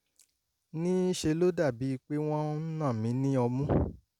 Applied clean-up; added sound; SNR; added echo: none; none; none; none.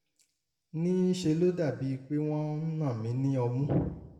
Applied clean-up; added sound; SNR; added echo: none; none; none; reverberation time 0.8 s.